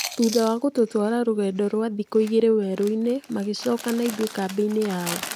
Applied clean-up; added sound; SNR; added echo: none; Chewing, mastication; 14 dB; none.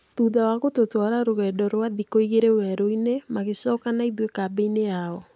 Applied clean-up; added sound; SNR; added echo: none; none; none; none.